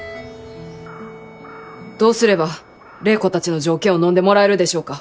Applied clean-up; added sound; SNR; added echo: none; none; none; none.